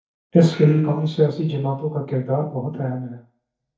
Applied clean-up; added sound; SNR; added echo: neural mask model DeepFilterNet 3.